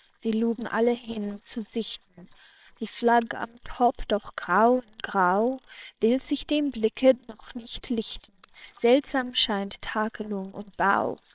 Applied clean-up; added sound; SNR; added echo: neural separator model SepFormer WHAMR!.